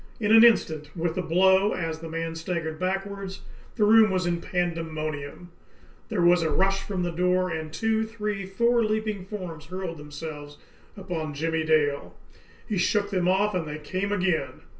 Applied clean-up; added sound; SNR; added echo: none; none; none; reverberation time 0.2 s.